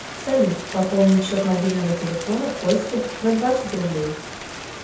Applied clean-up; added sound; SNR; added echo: none; Rain; 12 dB; reverberation time 0.6 s.